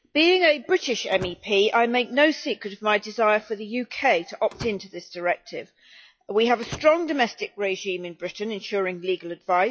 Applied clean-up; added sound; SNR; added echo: classical method log-MMSE.